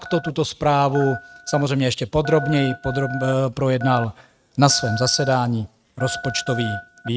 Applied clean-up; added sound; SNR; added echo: neural mask model RNNoise.